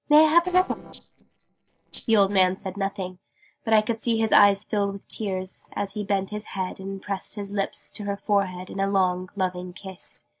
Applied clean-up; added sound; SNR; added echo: neural separator model SepFormer DNS4.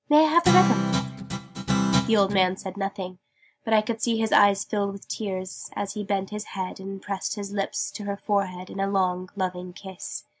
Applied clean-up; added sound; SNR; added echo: none; Guitar; -1 dB; none.